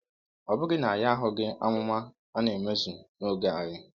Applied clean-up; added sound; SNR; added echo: neural mask model DeepFilterNet 3.